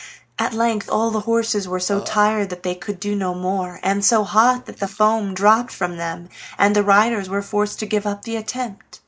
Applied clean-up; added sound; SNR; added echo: neural mask model Resemble Enhance denoiser.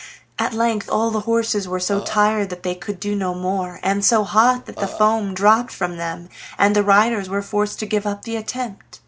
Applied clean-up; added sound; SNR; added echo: none; Burping, eructation; 13 dB; none.